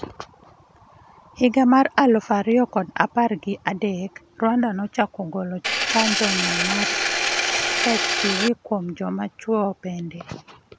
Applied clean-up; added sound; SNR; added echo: none; Engine; -1 dB; none.